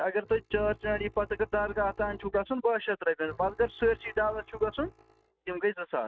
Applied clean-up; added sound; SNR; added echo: neural mask model RNNoise.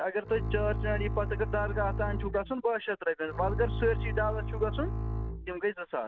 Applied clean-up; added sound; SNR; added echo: none; Bowed string instrument; 2 dB; none.